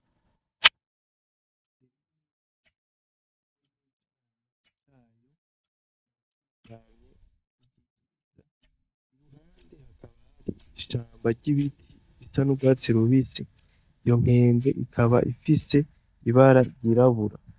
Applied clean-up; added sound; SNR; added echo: neural mask model DeepFilterNet 3.